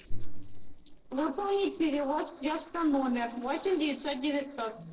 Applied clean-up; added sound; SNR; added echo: neural separator model SepFormer DNS4.